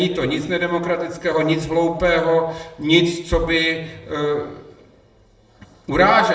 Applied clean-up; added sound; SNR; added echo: none; none; none; reverberation time 0.7 s.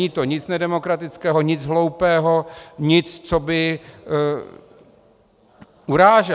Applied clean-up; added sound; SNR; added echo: none; none; none; none.